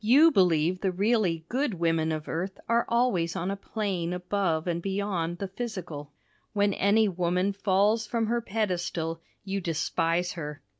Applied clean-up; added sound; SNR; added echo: none; none; none; none.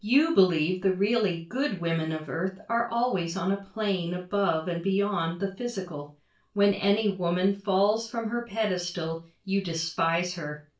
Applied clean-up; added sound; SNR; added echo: none; none; none; reverberation time 0.3 s.